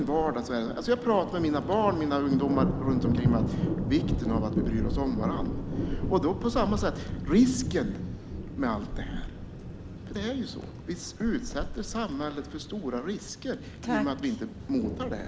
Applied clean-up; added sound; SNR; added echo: none; Thunder; 3 dB; none.